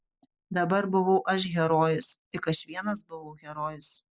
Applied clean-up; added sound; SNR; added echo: neural mask model Resemble Enhance denoiser.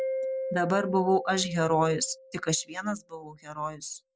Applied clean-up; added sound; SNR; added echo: none; Mallet percussion; 8 dB; none.